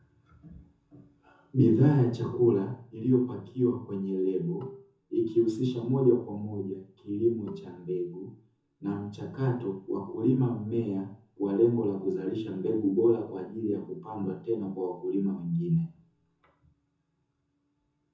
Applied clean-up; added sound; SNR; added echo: none; Marimba, xylophone; 20 dB; reverberation time 0.5 s.